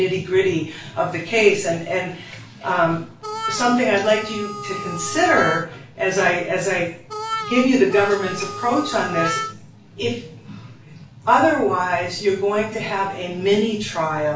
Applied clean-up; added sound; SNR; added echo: none; Harmonica; 8 dB; reverberation time 0.4 s.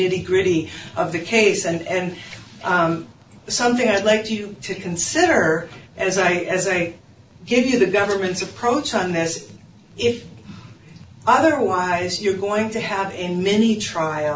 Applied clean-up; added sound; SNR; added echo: none; none; none; none.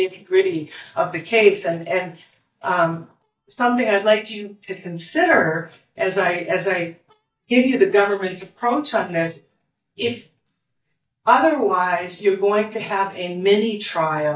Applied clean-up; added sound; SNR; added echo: neural mask model DeepFilterNet 3.